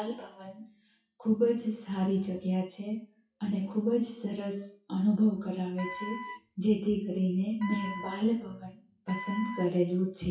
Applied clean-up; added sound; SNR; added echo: classical method WPE with log-MMSE.